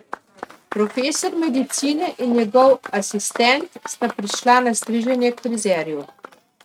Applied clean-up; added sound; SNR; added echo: neural mask model RNNoise.